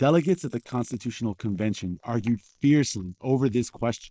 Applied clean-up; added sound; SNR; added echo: neural mask model Resemble Enhance denoiser.